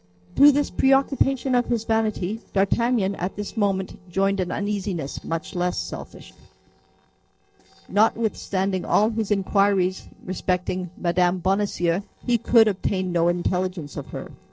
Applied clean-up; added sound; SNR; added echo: neural separator model SepFormer DNS4.